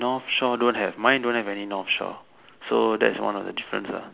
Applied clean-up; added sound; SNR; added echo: none; none; none; none.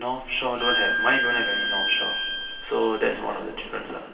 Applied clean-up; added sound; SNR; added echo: none; Bowed string instrument; 0 dB; reverberation time 2.9 s.